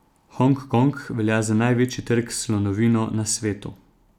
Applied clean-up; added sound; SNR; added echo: none; none; none; none.